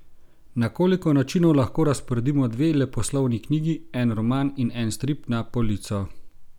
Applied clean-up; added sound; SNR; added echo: none; none; none; none.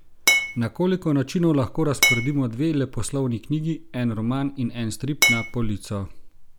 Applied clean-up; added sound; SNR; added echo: none; Glass; -4 dB; none.